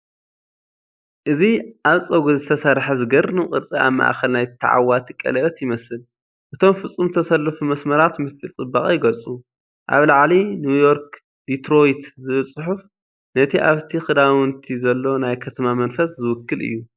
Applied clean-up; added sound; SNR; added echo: neural mask model Resemble Enhance denoiser.